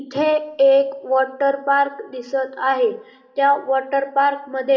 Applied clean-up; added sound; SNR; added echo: none; none; none; reverberation time 2.0 s.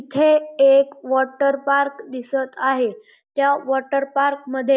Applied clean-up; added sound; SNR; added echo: none; none; none; none.